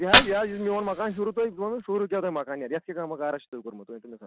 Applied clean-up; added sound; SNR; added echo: none; Fire; -1 dB; none.